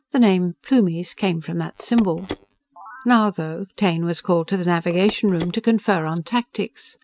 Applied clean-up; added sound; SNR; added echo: neural mask model RNNoise.